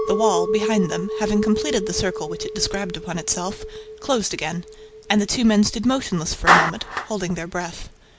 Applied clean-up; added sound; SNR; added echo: none; Clapping + Chink, clink; 3 dB; none.